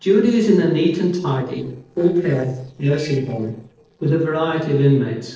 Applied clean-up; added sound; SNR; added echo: neural separator model SepFormer DNS4.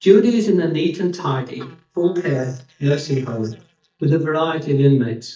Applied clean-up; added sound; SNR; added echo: neural mask model DeepFilterNet 3.